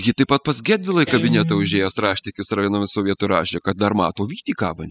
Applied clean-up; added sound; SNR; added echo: classical method spectral subtraction.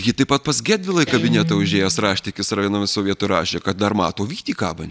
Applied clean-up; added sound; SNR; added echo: none; Guitar; 9 dB; none.